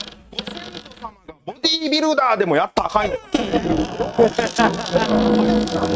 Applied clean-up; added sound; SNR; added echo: neural mask model RNNoise.